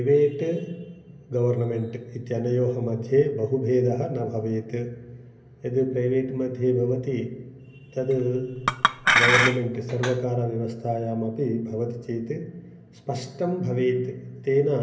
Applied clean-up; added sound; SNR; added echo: none; Chink, clink; -2 dB; reverberation time 0.3 s.